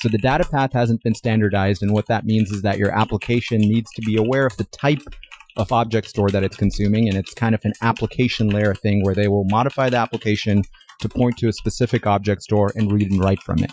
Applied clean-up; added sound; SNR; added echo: classical method Wiener filter.